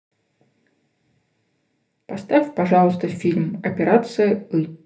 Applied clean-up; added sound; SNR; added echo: none; none; none; reverberation time 0.3 s.